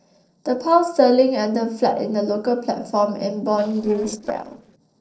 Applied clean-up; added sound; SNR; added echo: neural separator model SepFormer DNS4.